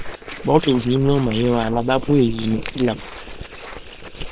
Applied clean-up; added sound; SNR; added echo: neural separator model SepFormer WHAM!.